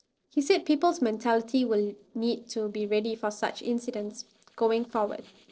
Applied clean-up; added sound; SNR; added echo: neural separator model SepFormer DNS4.